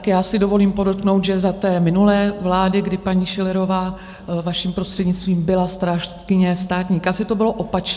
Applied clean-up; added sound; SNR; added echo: none; none; none; none.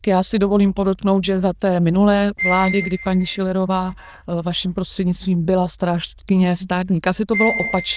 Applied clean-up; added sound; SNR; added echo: neural diffusion model UNIVERSE++.